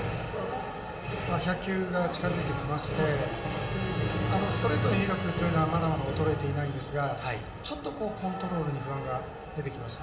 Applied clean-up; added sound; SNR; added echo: none; Trumpet; 19 dB; reverberation time 1.7 s.